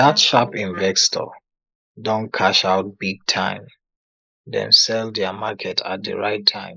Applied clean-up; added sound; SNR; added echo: neural mask model Resemble Enhance denoiser.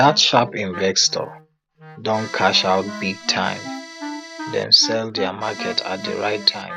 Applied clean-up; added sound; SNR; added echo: none; Accordion + Wind instrument, woodwind instrument; 13 dB; none.